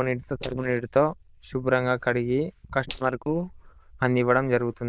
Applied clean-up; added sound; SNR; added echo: neural diffusion model UNIVERSE++.